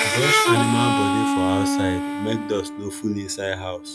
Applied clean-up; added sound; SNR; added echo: none; Harmonica; -3 dB; none.